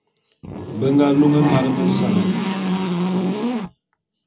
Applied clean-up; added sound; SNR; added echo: none; Buzz; 0 dB; reverberation time 0.4 s.